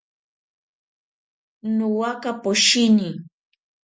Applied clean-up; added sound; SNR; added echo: none; none; none; none.